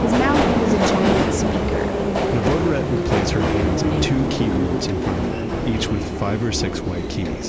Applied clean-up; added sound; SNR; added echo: none; Subway, metro, underground; -3 dB; none.